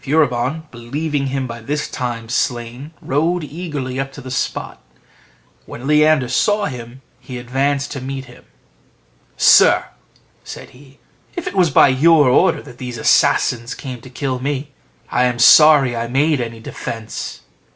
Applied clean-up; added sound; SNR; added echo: none; none; none; none.